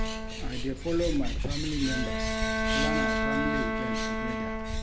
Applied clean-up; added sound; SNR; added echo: none; Bowed string instrument + Bird; -5 dB; none.